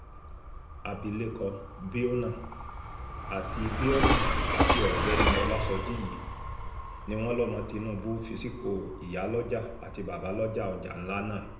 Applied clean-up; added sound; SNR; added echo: none; Train; -1 dB; reverberation time 0.8 s.